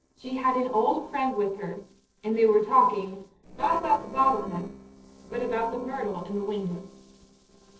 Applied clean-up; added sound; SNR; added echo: neural separator model SepFormer DNS4.